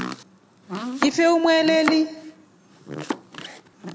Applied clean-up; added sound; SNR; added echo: none; Domestic sounds, home sounds; 8 dB; none.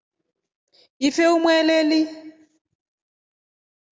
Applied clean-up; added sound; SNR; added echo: none; none; none; none.